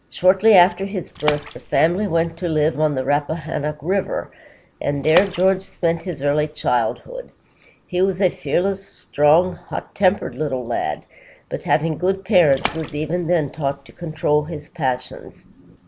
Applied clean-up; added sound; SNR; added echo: none; Splash, splatter; 13 dB; none.